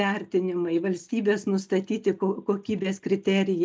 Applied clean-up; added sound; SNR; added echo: none; none; none; none.